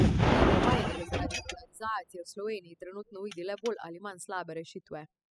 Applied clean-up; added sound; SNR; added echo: classical method spectral subtraction.